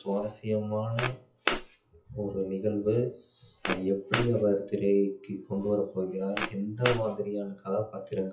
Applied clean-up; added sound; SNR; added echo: classical method WPE with log-MMSE.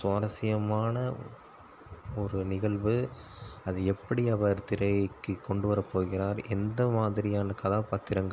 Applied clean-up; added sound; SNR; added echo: none; none; none; none.